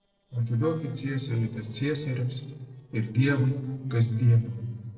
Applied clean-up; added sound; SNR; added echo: neural separator model SepFormer DNS4.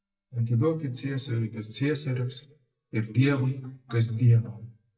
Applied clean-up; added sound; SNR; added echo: neural mask model DeepFilterNet 3.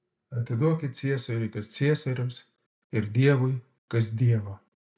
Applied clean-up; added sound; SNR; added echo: none; none; none; none.